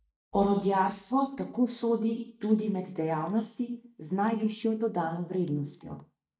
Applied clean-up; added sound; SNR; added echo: neural mask model DeepFilterNet 3.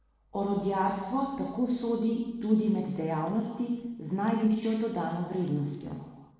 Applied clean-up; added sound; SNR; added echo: neural separator model SepFormer DNS4.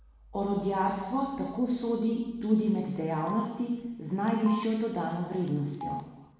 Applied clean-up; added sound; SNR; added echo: none; Telephone; 13 dB; reverberation time 1.2 s.